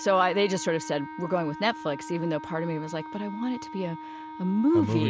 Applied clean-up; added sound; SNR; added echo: none; Wind instrument, woodwind instrument; 13 dB; none.